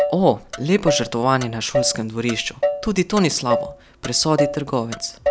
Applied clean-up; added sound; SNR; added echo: none; Motor vehicle (road); 4 dB; none.